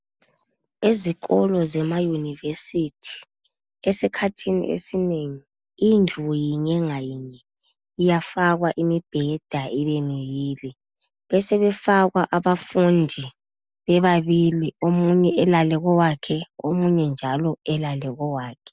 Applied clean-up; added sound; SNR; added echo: none; none; none; none.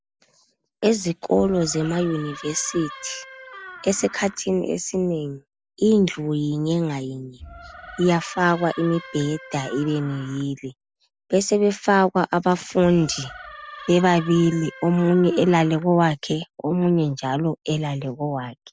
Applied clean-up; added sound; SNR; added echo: none; Door; 18 dB; none.